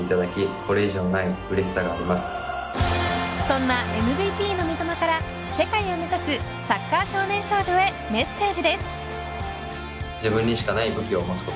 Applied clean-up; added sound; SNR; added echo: none; none; none; none.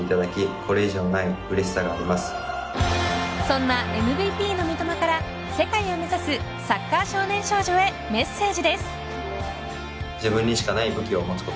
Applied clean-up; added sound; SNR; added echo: none; Ringtone / Chime; 16 dB; none.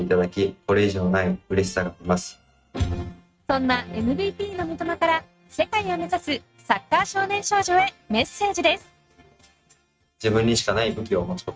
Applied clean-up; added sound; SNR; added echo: neural mask model RNNoise.